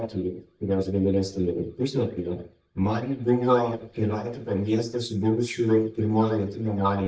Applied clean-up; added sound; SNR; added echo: neural mask model DeepFilterNet 3.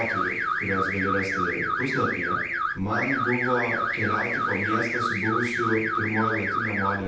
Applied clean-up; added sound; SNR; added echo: none; Alarm / Car; -2 dB; reverberation time 0.8 s.